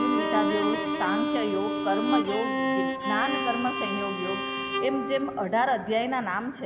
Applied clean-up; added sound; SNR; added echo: none; Bowed string instrument; 0 dB; none.